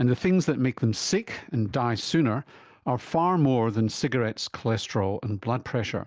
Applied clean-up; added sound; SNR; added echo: none; none; none; none.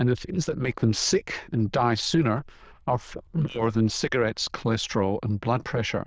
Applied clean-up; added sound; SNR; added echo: neural diffusion model UNIVERSE++.